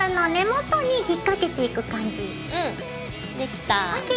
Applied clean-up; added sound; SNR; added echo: none; none; none; none.